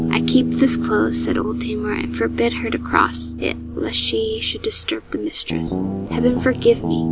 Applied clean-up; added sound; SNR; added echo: none; Guitar; 3 dB; none.